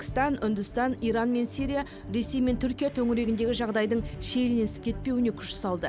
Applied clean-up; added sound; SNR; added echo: none; none; none; none.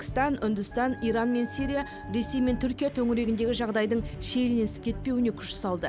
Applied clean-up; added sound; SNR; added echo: none; Wind instrument, woodwind instrument; 18 dB; none.